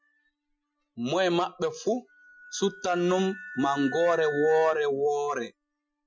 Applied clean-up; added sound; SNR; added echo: classical method Wiener filter.